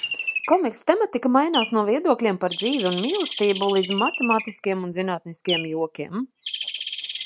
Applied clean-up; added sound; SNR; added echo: none; Bird; 9 dB; none.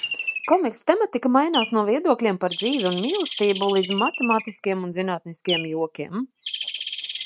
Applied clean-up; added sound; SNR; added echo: neural mask model RNNoise.